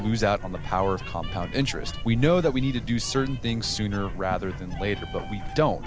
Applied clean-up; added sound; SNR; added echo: none; Bird; 8 dB; none.